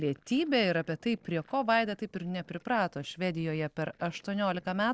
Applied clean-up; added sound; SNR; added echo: neural separator model SepFormer DNS4.